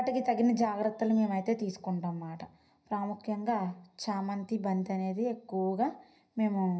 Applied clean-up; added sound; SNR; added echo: none; none; none; reverberation time 0.4 s.